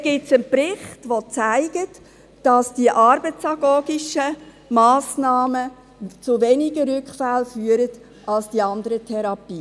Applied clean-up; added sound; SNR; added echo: none; none; none; none.